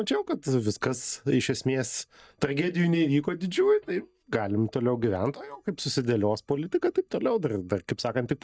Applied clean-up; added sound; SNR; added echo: neural mask model DeepFilterNet 3.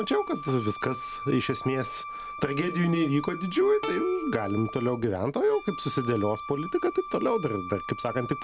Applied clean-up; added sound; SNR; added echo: none; Plucked string instrument + Wind instrument, woodwind instrument; 10 dB; none.